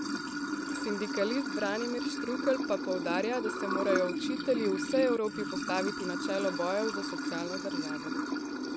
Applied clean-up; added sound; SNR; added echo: none; Sink (filling or washing) / Water; 1 dB; none.